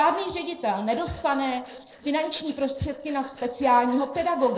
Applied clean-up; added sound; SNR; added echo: neural separator model SepFormer DNS4.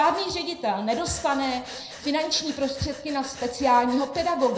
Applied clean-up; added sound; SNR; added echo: none; Breathing; 18 dB; reverberation time 0.4 s.